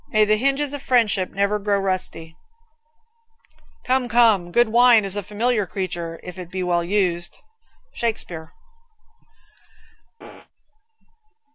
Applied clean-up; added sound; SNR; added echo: none; Fart; 13 dB; none.